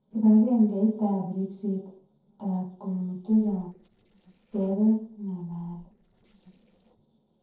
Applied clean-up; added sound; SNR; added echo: neural separator model SepFormer DNS4.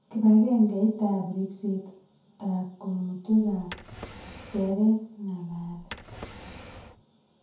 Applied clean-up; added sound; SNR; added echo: none; Drawer open or close; 17 dB; reverberation time 0.6 s.